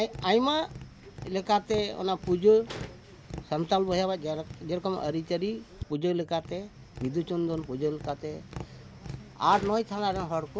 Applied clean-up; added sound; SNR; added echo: none; Tap; 15 dB; none.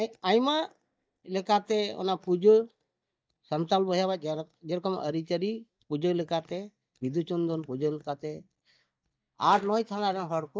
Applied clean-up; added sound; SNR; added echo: neural mask model DeepFilterNet 3.